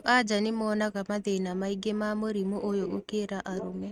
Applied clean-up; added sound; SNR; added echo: neural mask model RNNoise.